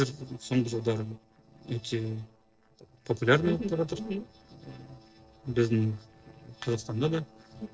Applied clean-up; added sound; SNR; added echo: neural separator model SepFormer DNS4.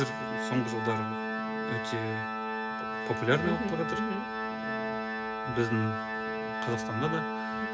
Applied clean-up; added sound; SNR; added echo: none; Organ; -1 dB; reverberation time 0.5 s.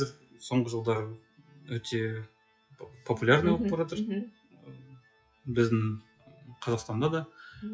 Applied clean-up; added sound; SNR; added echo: classical method WPE with log-MMSE.